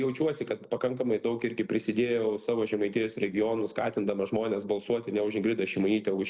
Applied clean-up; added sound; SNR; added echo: none; none; none; none.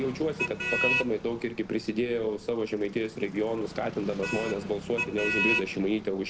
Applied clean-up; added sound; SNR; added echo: none; Motor vehicle (road); 4 dB; none.